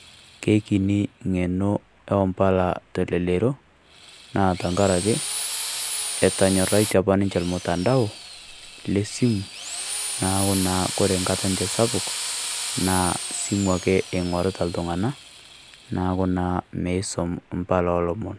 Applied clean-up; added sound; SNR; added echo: none; Drill; 8 dB; none.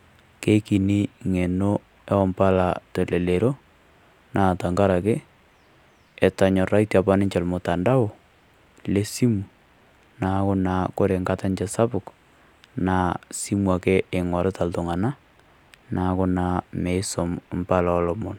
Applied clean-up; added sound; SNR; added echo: none; none; none; none.